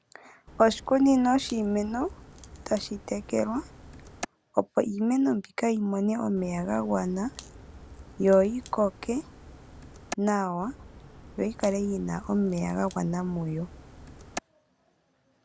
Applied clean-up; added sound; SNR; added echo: none; Crack; 17 dB; none.